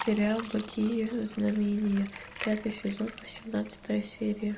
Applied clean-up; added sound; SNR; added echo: none; Fill (with liquid); 15 dB; none.